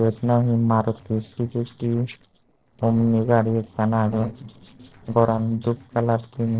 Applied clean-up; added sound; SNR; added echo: neural separator model SepFormer DNS4.